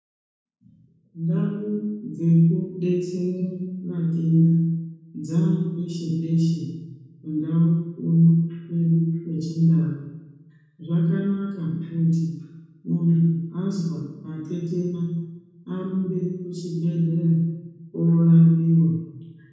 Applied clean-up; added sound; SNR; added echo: none; none; none; reverberation time 1.1 s.